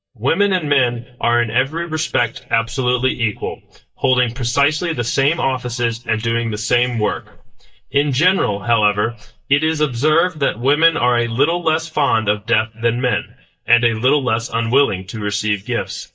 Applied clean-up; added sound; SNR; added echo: neural mask model DeepFilterNet 3.